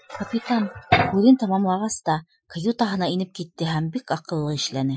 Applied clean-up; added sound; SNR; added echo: classical method Wiener filter.